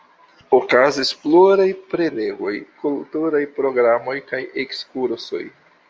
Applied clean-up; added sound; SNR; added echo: none; none; none; none.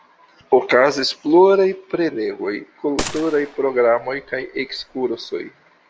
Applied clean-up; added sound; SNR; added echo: none; Gunshot, gunfire; 14 dB; none.